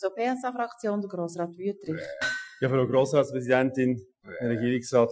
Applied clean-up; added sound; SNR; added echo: classical method Wiener filter.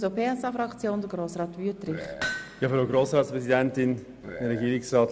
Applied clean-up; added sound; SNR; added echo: none; Hammer + Burping, eructation; 11 dB; none.